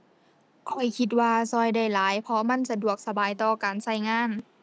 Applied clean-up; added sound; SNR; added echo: none; none; none; none.